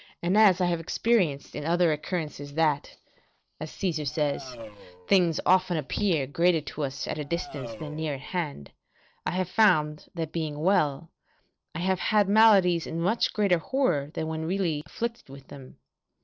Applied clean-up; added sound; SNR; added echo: neural separator model SepFormer DNS4.